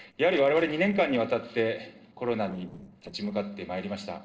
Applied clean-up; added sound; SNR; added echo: neural separator model SepFormer DNS4.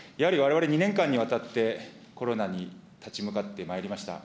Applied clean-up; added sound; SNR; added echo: none; none; none; none.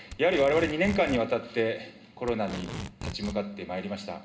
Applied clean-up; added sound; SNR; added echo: none; Packing tape, duct tape; 11 dB; reverberation time 0.2 s.